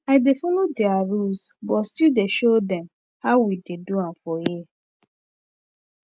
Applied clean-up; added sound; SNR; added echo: none; none; none; none.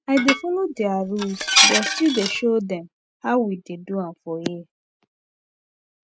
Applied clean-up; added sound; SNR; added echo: none; Dishes, pots, and pans; -2 dB; none.